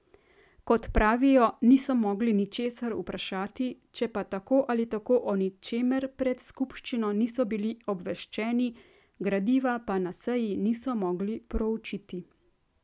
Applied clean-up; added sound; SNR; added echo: none; none; none; none.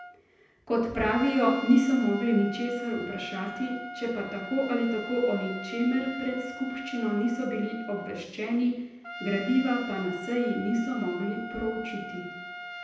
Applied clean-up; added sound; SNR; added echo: none; Trumpet; 12 dB; reverberation time 0.9 s.